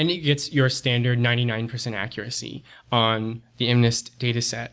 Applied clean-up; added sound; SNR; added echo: none; none; none; none.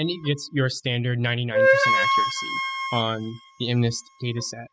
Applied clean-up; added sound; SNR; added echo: classical method spectral subtraction.